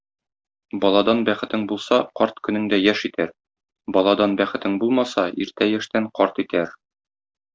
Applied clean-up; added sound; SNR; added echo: none; none; none; none.